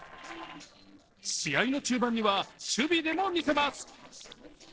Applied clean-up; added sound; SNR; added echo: neural separator model SepFormer DNS4.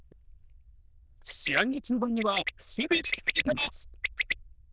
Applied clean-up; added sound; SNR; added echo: neural diffusion model UNIVERSE++.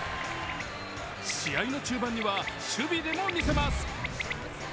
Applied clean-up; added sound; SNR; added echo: none; Boom + Bird; 5 dB; none.